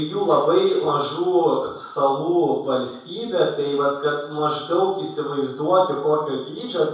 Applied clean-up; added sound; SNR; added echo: none; none; none; reverberation time 0.7 s.